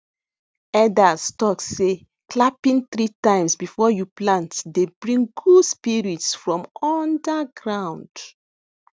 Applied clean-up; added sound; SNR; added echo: none; none; none; none.